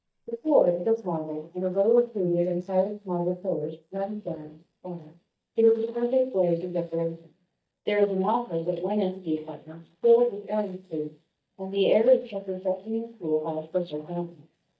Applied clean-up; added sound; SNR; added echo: neural mask model DeepFilterNet 3.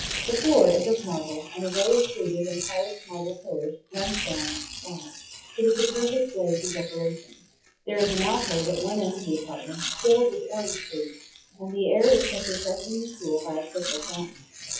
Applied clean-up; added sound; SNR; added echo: classical method WPE with log-MMSE.